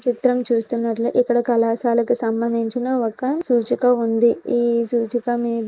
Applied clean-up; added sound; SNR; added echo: neural mask model Resemble Enhance denoiser.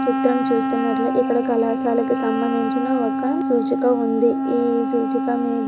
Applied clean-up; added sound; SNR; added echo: none; Wind instrument, woodwind instrument; 1 dB; none.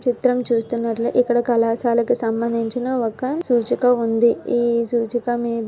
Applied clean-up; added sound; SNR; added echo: none; none; none; none.